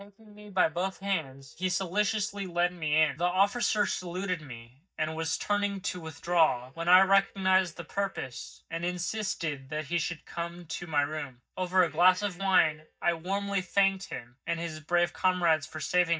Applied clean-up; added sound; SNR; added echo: neural mask model DeepFilterNet 3.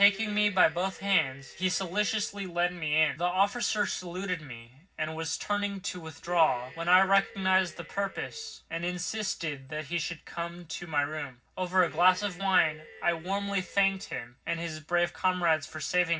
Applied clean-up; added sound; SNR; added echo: neural separator model SepFormer DNS4.